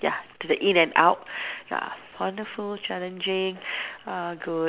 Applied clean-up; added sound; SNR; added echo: none; none; none; none.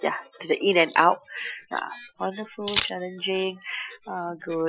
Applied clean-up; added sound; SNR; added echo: classical method Wiener filter.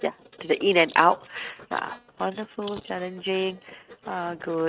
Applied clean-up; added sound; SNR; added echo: neural mask model RNNoise.